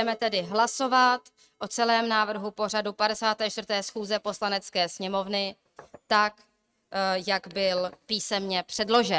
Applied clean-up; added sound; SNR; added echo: neural mask model RNNoise.